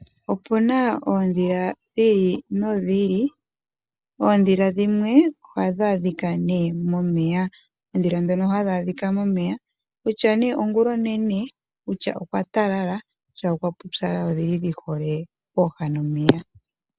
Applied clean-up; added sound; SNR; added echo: none; none; none; none.